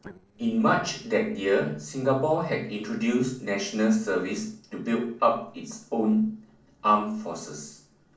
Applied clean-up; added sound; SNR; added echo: neural separator model SepFormer DNS4.